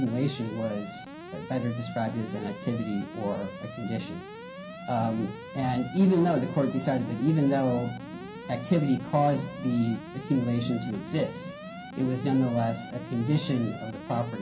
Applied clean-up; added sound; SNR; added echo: none; Alarm; 14 dB; reverberation time 0.3 s.